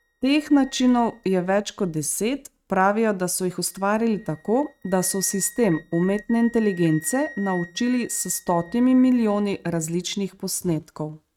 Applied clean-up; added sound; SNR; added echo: neural mask model RNNoise.